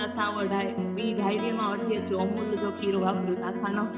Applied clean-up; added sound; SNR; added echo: none; Plucked string instrument; 4 dB; reverberation time 1.3 s.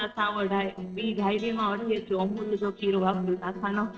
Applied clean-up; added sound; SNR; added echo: neural separator model SepFormer DNS4.